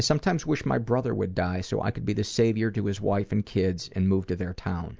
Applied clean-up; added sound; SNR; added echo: none; none; none; none.